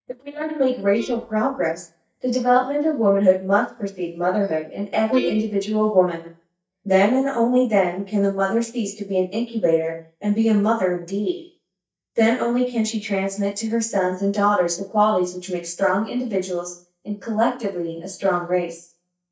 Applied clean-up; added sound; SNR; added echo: neural mask model DeepFilterNet 3.